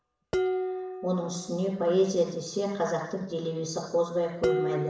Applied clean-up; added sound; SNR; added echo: none; Dishes, pots, and pans; 5 dB; reverberation time 0.7 s.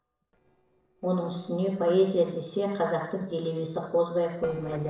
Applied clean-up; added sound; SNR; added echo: neural separator model SepFormer DNS4.